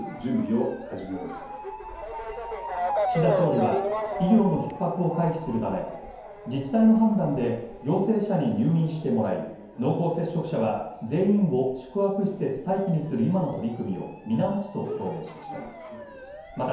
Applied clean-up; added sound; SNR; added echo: none; Motor vehicle (road) / Siren; 9 dB; reverberation time 0.9 s.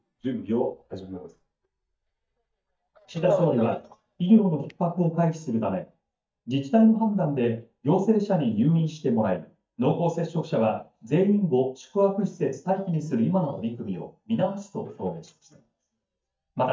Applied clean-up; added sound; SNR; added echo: neural mask model DeepFilterNet 3.